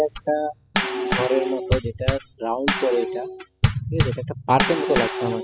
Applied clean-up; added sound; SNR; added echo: classical method spectral subtraction.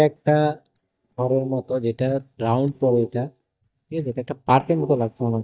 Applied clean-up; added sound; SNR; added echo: neural mask model DeepFilterNet 3.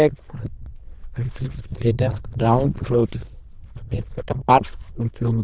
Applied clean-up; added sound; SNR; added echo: neural diffusion model UNIVERSE++.